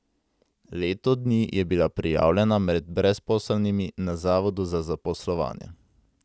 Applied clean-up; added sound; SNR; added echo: none; none; none; none.